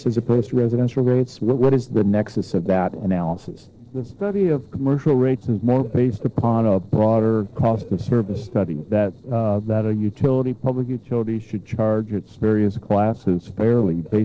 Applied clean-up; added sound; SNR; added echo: neural separator model SepFormer DNS4.